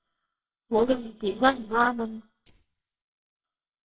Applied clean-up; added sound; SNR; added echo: neural separator model SepFormer WHAMR!.